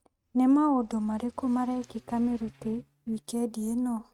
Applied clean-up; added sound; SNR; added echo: neural mask model RNNoise.